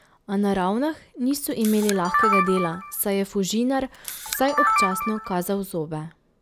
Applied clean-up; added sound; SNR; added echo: none; Camera; 2 dB; none.